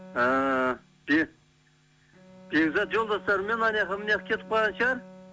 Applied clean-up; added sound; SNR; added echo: none; Bowed string instrument; 20 dB; none.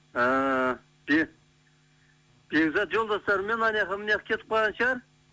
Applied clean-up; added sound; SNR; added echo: none; none; none; none.